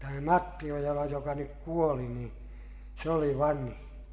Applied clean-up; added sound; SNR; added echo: none; none; none; reverberation time 1.2 s.